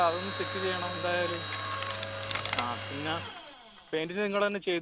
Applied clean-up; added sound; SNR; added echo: none; Mechanisms; 1 dB; none.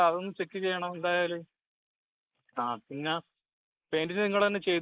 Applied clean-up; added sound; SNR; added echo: neural mask model Resemble Enhance denoiser.